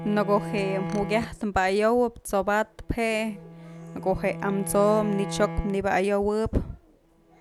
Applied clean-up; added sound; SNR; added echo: none; Bowed string instrument; 11 dB; none.